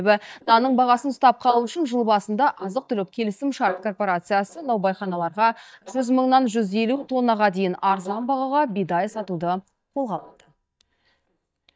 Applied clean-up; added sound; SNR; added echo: neural mask model DeepFilterNet 3.